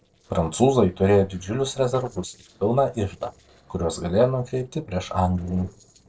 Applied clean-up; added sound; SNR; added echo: neural separator model SepFormer DNS4.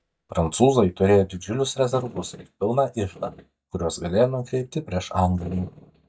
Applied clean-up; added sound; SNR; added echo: neural mask model DeepFilterNet 3.